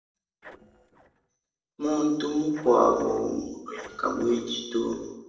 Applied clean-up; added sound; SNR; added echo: neural separator model SepFormer DNS4.